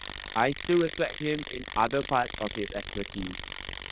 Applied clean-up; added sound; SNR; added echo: neural diffusion model UNIVERSE++.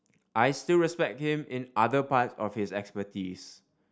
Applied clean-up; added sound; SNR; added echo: none; none; none; none.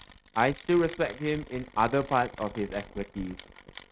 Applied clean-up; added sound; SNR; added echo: neural mask model RNNoise.